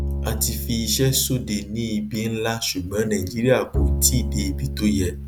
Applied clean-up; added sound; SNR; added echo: none; Bowed string instrument; 5 dB; none.